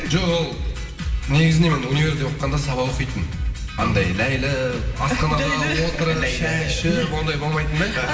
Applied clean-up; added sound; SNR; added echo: none; Bowed string instrument; 14 dB; reverberation time 2.9 s.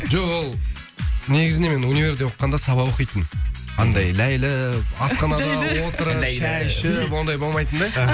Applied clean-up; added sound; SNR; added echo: none; none; none; none.